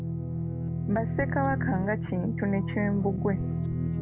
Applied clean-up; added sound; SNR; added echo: none; Guitar; 0 dB; none.